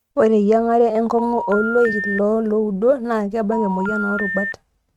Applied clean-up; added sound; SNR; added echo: neural mask model RNNoise.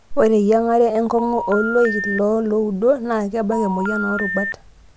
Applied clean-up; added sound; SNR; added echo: none; Telephone; 7 dB; none.